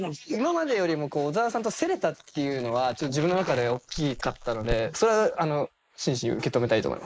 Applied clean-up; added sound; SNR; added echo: neural mask model Resemble Enhance denoiser.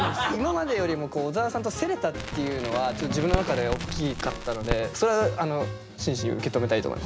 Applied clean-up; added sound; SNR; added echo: none; Crackle; 7 dB; none.